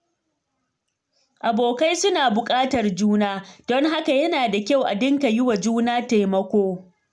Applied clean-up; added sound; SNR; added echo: none; none; none; none.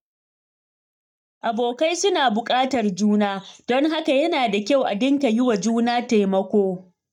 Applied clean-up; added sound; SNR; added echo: neural mask model DeepFilterNet 3.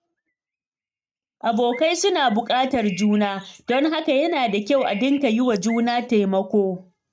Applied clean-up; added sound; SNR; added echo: neural mask model RNNoise.